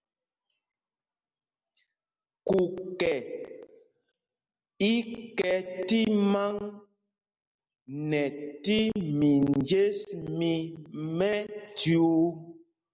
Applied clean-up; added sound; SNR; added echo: none; none; none; none.